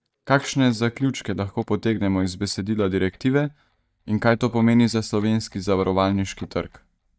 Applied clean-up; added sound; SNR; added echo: neural mask model DeepFilterNet 3.